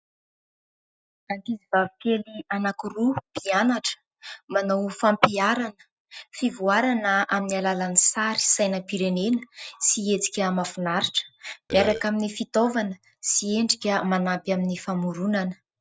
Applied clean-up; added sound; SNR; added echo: none; Burping, eructation; 5 dB; none.